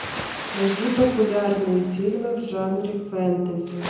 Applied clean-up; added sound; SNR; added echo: none; Water; 12 dB; reverberation time 0.9 s.